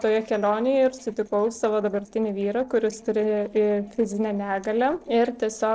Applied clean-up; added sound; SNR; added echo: neural separator model SepFormer DNS4.